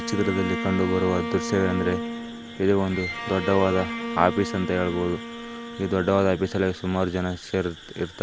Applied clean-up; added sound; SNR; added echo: none; Bowed string instrument; 8 dB; none.